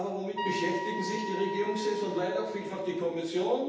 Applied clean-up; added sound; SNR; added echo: none; Wind instrument, woodwind instrument; 7 dB; reverberation time 0.9 s.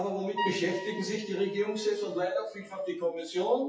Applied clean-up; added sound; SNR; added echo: classical method WPE with log-MMSE.